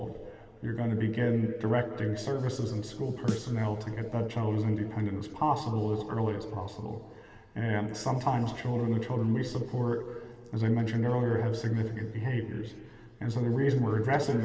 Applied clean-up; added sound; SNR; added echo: none; Snare drum; 11 dB; reverberation time 2.2 s.